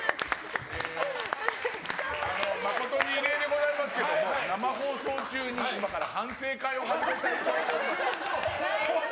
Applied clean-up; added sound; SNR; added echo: none; none; none; none.